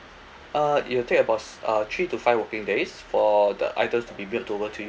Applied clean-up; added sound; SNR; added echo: none; none; none; none.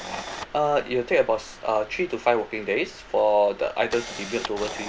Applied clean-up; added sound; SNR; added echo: none; Camera; 14 dB; none.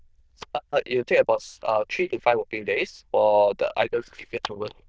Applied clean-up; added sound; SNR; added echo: neural diffusion model UNIVERSE++.